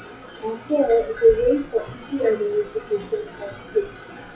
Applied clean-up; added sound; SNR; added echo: classical method WPE with log-MMSE.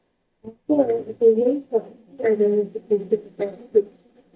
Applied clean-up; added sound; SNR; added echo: neural mask model DeepFilterNet 3.